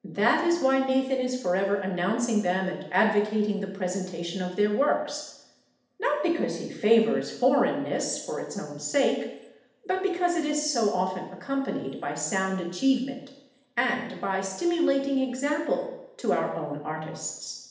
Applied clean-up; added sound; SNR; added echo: none; none; none; reverberation time 0.8 s.